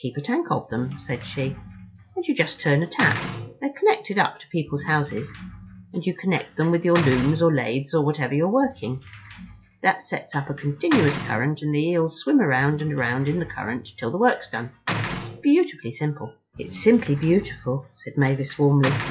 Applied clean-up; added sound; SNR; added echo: classical method log-MMSE.